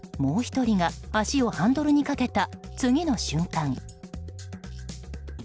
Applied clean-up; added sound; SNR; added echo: none; none; none; none.